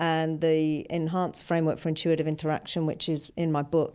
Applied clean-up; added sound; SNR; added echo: none; none; none; none.